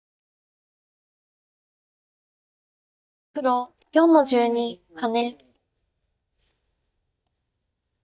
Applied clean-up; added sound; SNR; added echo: neural mask model DeepFilterNet 3.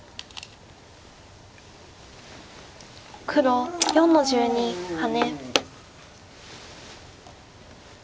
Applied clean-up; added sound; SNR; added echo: none; Dog; 6 dB; none.